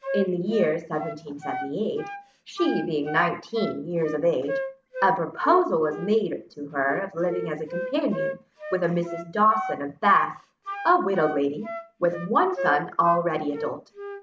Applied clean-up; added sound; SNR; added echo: none; Wind instrument, woodwind instrument; 10 dB; none.